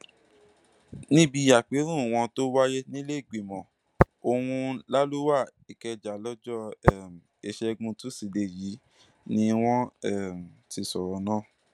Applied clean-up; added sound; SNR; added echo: none; Tap; 4 dB; none.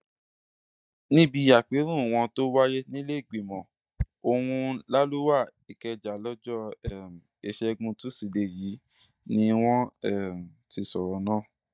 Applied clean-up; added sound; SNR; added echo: neural mask model DeepFilterNet 3.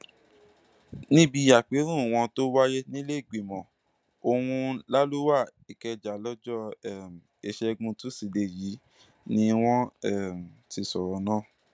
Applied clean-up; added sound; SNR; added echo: none; none; none; none.